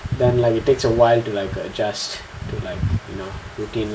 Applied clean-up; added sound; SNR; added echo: none; none; none; none.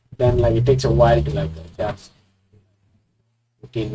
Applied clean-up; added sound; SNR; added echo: neural mask model RNNoise.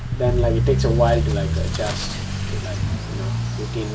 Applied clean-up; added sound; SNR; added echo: none; Accelerating, revving, vroom / Motor vehicle (road); -2 dB; none.